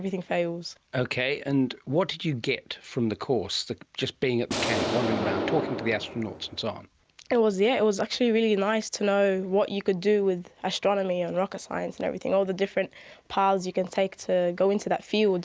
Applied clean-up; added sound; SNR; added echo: none; Explosion; 4 dB; none.